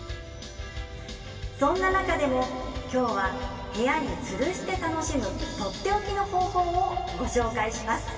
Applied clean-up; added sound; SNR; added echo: none; none; none; reverberation time 2.4 s.